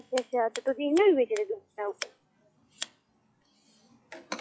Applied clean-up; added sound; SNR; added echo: classical method log-MMSE.